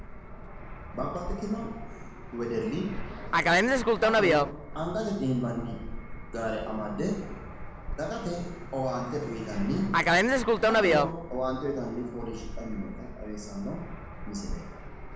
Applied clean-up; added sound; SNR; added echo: none; Fixed-wing aircraft, airplane; -3 dB; reverberation time 0.9 s.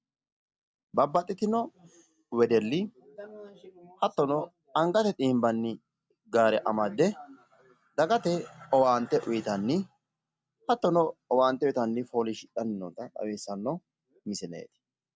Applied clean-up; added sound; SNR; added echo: none; none; none; none.